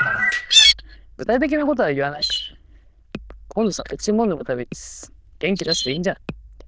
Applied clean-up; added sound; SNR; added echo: neural diffusion model UNIVERSE++.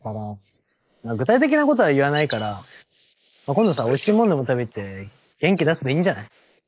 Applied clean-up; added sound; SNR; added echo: neural mask model Resemble Enhance denoiser.